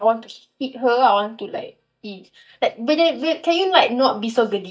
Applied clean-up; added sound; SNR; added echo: neural mask model DeepFilterNet 3.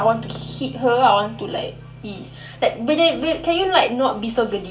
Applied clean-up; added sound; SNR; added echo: none; Guitar; 17 dB; reverberation time 0.2 s.